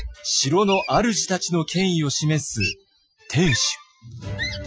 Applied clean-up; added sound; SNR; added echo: classical method Wiener filter.